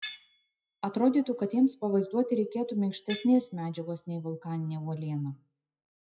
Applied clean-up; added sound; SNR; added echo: classical method WPE with log-MMSE.